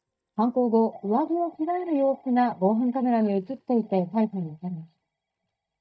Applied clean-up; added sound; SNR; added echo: neural mask model DeepFilterNet 3.